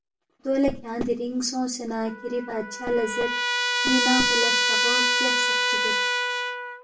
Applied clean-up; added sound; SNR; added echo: none; Trumpet; -3 dB; reverberation time 0.3 s.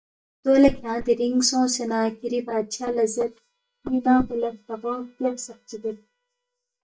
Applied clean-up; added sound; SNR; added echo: neural mask model DeepFilterNet 3.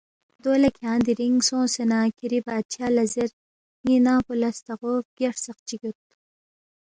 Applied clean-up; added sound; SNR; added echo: none; none; none; none.